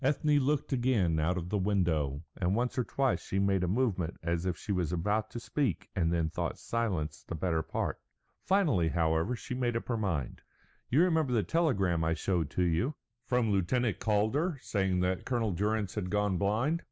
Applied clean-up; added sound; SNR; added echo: none; none; none; none.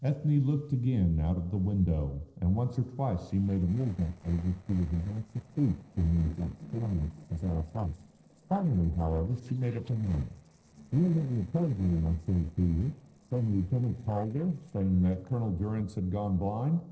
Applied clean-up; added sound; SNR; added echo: neural separator model SepFormer DNS4.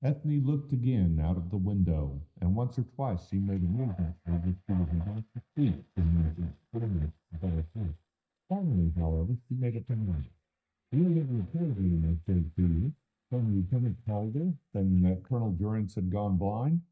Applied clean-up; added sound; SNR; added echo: neural mask model DeepFilterNet 3.